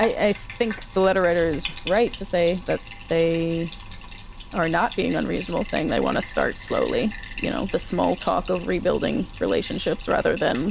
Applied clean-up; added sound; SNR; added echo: none; Bathtub (filling or washing); 13 dB; none.